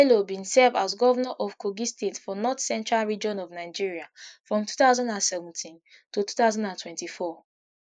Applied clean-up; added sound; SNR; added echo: neural mask model Resemble Enhance denoiser.